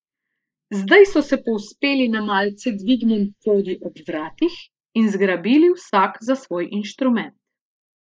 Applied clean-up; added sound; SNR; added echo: neural mask model Resemble Enhance denoiser.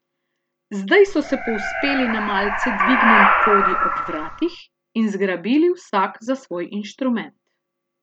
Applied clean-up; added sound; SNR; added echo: none; Animal; -3 dB; none.